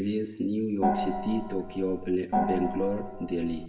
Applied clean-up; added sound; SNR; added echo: none; Gong; 2 dB; reverberation time 0.9 s.